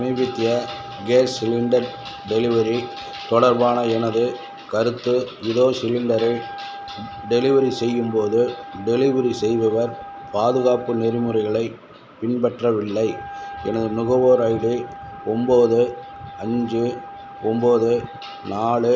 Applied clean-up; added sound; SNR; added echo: none; Wind instrument, woodwind instrument; 16 dB; none.